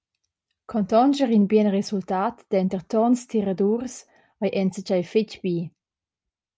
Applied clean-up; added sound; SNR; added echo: none; none; none; none.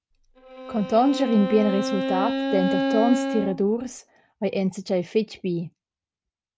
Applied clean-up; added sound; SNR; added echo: none; Bowed string instrument; 3 dB; none.